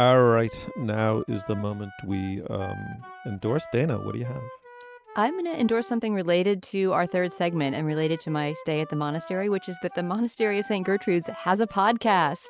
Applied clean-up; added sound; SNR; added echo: none; Wind instrument, woodwind instrument; 18 dB; none.